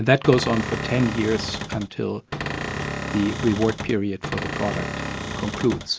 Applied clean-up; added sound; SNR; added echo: none; Cupboard open or close / Door; 5 dB; none.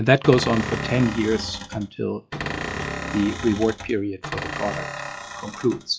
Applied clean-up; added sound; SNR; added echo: classical method log-MMSE.